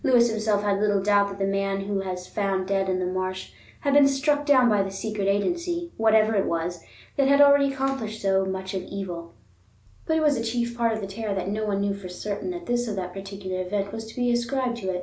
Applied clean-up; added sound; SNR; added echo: none; none; none; none.